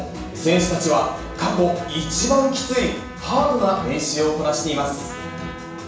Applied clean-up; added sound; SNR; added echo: none; Trumpet; 18 dB; reverberation time 0.7 s.